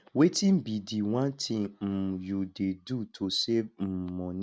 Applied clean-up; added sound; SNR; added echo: none; none; none; none.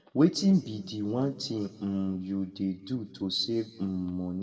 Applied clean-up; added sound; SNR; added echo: none; none; none; reverberation time 1.5 s.